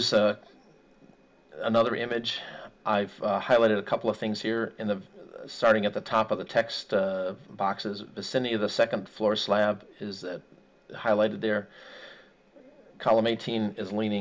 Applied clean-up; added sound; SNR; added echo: none; none; none; none.